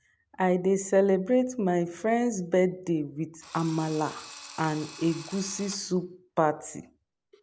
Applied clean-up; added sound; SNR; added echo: none; Drill; 17 dB; none.